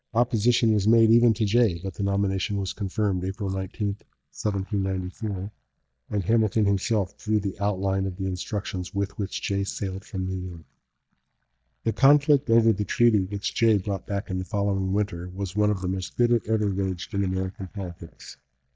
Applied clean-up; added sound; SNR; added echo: neural mask model DeepFilterNet 3.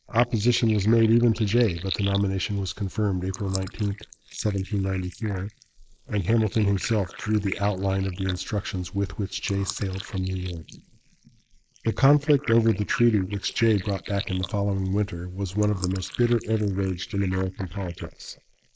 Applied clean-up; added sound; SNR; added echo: neural mask model Resemble Enhance denoiser.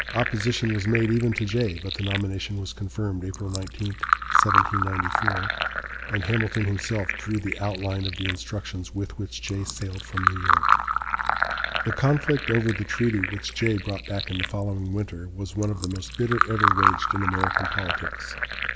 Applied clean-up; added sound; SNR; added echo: none; Fill (with liquid); 0 dB; none.